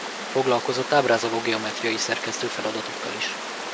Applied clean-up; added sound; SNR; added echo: none; Water; 6 dB; none.